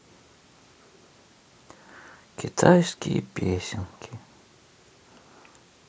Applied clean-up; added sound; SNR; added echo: none; none; none; none.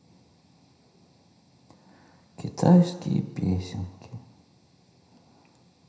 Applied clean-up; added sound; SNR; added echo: none; none; none; reverberation time 0.9 s.